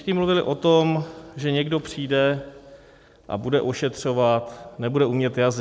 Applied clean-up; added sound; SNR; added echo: none; none; none; none.